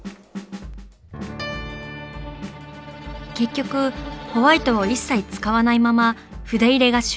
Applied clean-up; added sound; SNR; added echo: none; Drum kit; 16 dB; none.